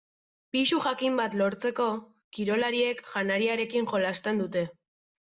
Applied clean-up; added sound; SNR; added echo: none; none; none; none.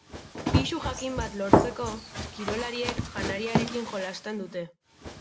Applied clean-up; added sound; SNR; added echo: none; Run; -5 dB; none.